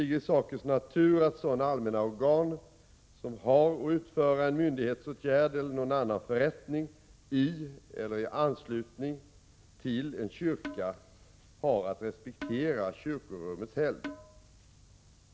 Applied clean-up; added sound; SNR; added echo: none; Percussion; 14 dB; none.